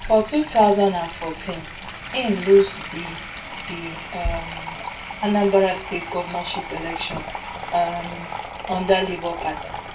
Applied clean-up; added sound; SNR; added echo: none; Sink (filling or washing) / Water tap, faucet; 9 dB; reverberation time 0.3 s.